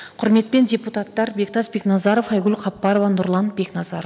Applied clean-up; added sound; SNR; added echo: none; none; none; none.